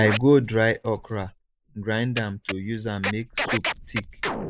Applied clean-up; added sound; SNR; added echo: neural mask model Resemble Enhance denoiser.